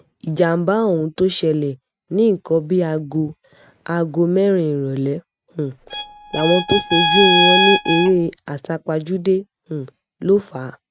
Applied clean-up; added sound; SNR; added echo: neural mask model RNNoise.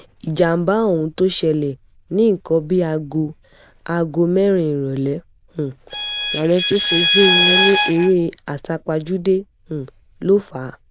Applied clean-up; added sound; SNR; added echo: neural diffusion model UNIVERSE++.